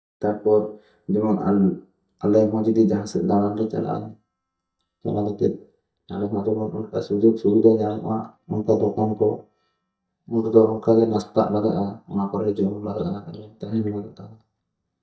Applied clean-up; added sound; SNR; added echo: neural mask model DeepFilterNet 3.